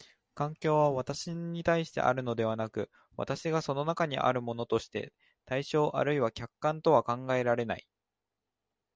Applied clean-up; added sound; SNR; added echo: none; none; none; none.